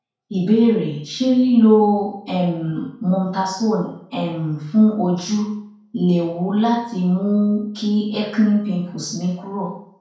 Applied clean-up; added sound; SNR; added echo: none; none; none; reverberation time 0.5 s.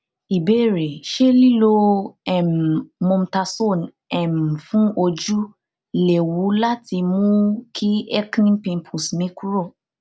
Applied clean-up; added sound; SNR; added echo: none; none; none; none.